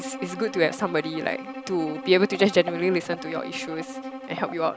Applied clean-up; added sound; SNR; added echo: none; Bowed string instrument; 11 dB; none.